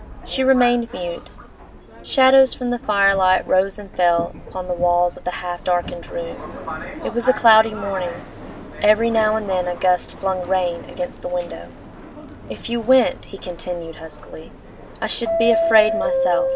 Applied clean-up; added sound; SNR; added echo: none; Subway, metro, underground; 8 dB; none.